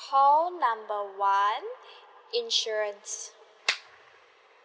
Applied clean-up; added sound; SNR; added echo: none; none; none; none.